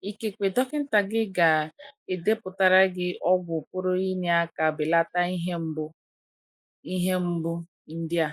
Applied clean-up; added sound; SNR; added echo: neural mask model Resemble Enhance denoiser.